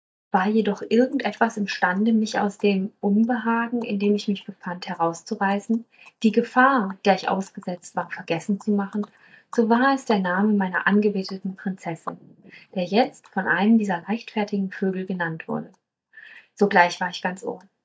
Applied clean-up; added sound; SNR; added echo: neural mask model DeepFilterNet 3.